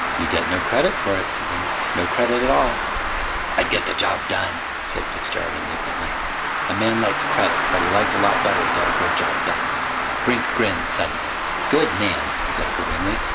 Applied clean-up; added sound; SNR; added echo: none; Traffic noise, roadway noise; -2 dB; none.